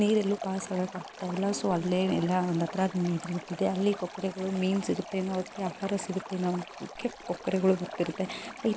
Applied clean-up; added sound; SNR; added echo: none; Stream; 14 dB; none.